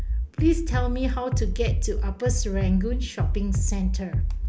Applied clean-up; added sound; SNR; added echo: none; Bass drum; -4 dB; none.